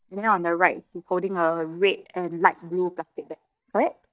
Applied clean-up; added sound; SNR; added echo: neural mask model DeepFilterNet 3.